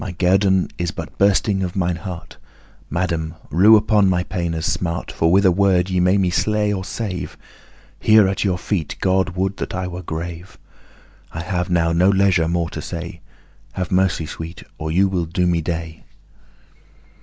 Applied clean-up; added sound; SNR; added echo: none; none; none; none.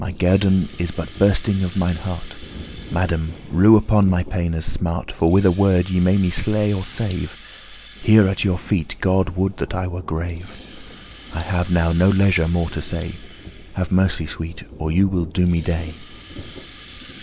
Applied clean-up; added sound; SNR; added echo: none; Rattle (instrument) + Thunder; 18 dB; none.